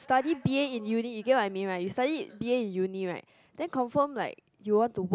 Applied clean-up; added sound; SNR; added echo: none; none; none; none.